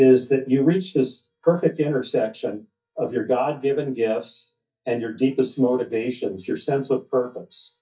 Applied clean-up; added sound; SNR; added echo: neural mask model DeepFilterNet 3.